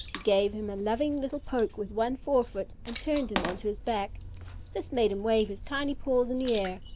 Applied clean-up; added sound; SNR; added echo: none; Water / Splash, splatter; 11 dB; none.